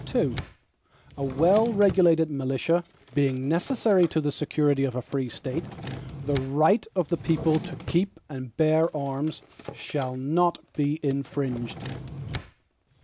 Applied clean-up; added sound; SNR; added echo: none; Drawer open or close; 14 dB; none.